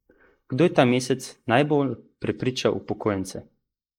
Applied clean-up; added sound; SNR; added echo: neural mask model Resemble Enhance denoiser.